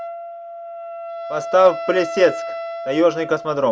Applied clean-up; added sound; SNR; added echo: none; Wind instrument, woodwind instrument; 9 dB; none.